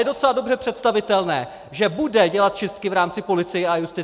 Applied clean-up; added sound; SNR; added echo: none; none; none; none.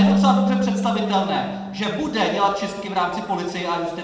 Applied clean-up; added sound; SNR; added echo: none; Marimba, xylophone / Wood; 1 dB; reverberation time 1.0 s.